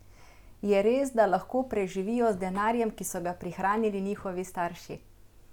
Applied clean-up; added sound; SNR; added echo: none; none; none; none.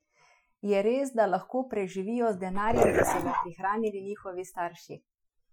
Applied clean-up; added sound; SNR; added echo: classical method Wiener filter.